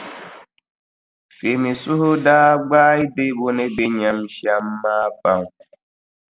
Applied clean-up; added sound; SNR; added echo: none; none; none; none.